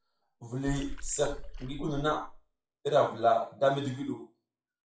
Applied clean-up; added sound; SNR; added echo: classical method WPE with log-MMSE.